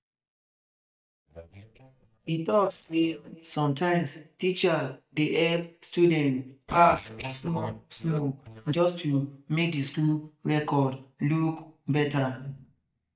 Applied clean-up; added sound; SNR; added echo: neural mask model DeepFilterNet 3.